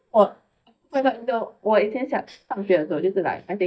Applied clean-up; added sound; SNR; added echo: neural mask model DeepFilterNet 3.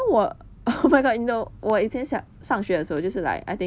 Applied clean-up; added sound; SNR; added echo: none; none; none; none.